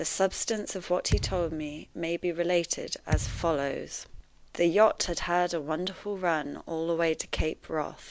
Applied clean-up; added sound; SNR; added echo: none; Thump, thud; 4 dB; none.